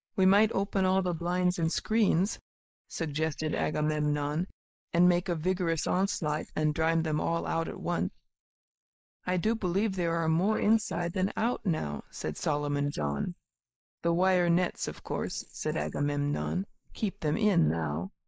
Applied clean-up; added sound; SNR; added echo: neural mask model Resemble Enhance denoiser.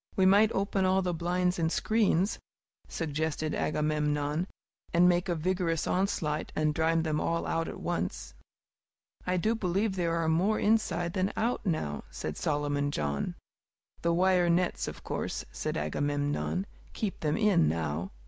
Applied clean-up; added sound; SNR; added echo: none; none; none; none.